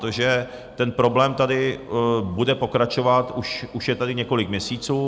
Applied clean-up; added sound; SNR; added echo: none; none; none; none.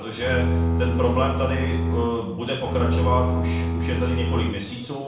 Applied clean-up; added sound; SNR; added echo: none; Bowed string instrument; -3 dB; reverberation time 0.7 s.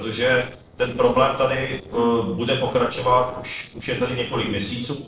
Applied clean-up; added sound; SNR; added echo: neural separator model SepFormer DNS4.